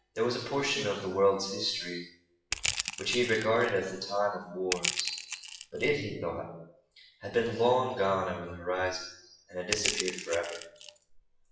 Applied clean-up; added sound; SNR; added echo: classical method WPE with log-MMSE.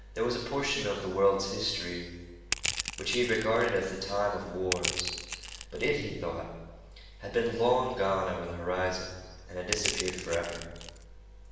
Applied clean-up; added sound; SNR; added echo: none; Crushing; 5 dB; reverberation time 1.1 s.